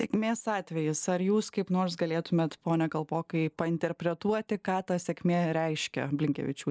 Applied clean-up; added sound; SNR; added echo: neural mask model Resemble Enhance denoiser.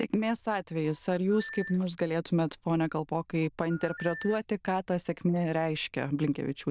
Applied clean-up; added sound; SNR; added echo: neural diffusion model UNIVERSE++.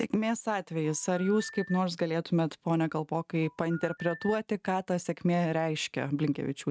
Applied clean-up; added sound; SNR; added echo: neural mask model RNNoise.